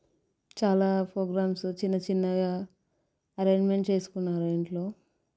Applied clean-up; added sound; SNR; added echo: none; none; none; none.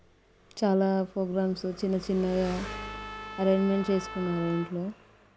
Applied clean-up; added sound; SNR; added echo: none; Trumpet + Engine; 13 dB; none.